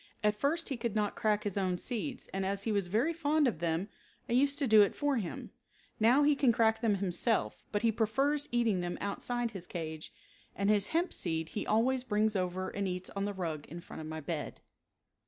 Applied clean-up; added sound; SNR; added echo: none; none; none; none.